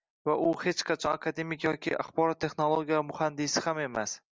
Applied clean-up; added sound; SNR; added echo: none; none; none; none.